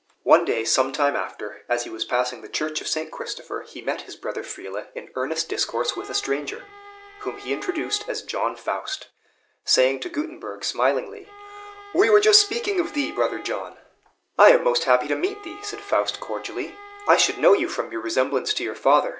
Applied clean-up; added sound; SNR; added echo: none; Bowed string instrument; 19 dB; none.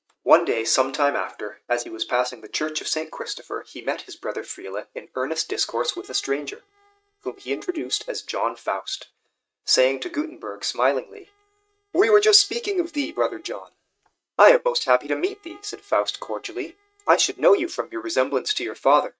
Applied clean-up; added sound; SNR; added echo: neural mask model RNNoise.